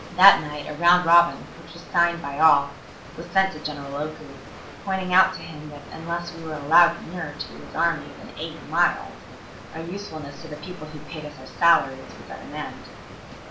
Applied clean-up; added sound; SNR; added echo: none; Water; 15 dB; reverberation time 0.4 s.